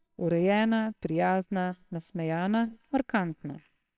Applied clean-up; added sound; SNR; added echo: neural separator model SepFormer WHAMR!.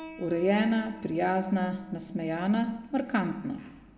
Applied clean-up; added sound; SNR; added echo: none; Piano; 20 dB; reverberation time 0.9 s.